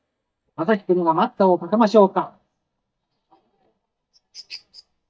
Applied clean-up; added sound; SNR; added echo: neural mask model DeepFilterNet 3.